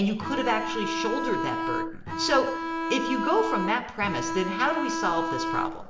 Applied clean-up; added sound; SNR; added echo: none; Bowed string instrument; 2 dB; reverberation time 1.0 s.